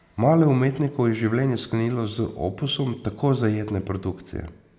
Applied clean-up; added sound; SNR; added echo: none; none; none; none.